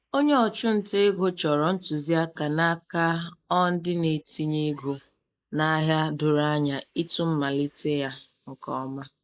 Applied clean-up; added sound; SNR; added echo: neural mask model Resemble Enhance denoiser.